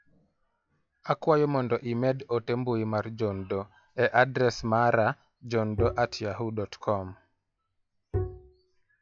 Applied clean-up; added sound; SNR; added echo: classical method log-MMSE.